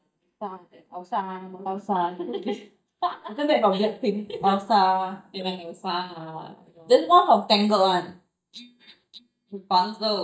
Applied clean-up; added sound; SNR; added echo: neural mask model DeepFilterNet 3.